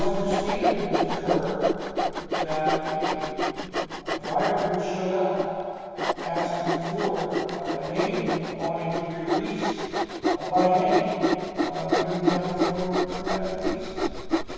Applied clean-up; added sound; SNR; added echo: none; Sawing; 0 dB; reverberation time 2.2 s.